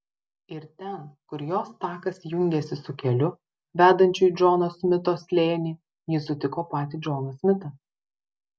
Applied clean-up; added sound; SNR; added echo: none; none; none; none.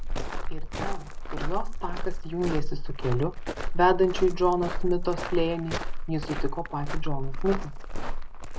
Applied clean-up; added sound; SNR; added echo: none; Walk, footsteps; -2 dB; none.